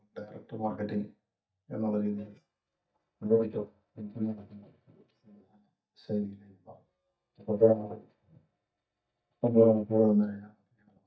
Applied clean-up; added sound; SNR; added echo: neural mask model DeepFilterNet 3.